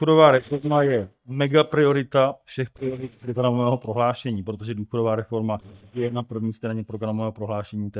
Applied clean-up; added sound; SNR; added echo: neural mask model DeepFilterNet 3.